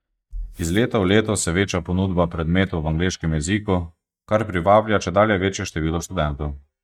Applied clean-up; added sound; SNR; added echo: neural mask model DeepFilterNet 3.